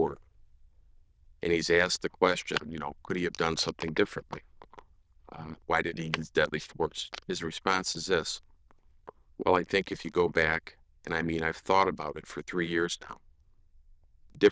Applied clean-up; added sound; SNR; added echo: neural diffusion model UNIVERSE++.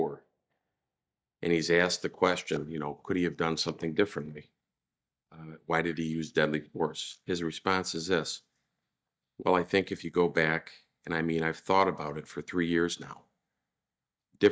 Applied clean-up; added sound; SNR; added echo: neural mask model DeepFilterNet 3.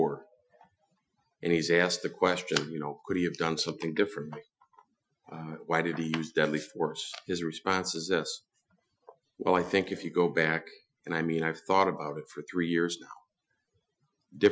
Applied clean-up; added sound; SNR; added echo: classical method Wiener filter.